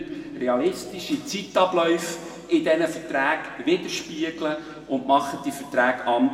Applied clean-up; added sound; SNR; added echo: none; none; none; reverberation time 1.8 s.